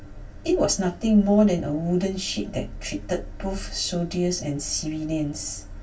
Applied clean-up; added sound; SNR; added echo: none; none; none; reverberation time 0.1 s.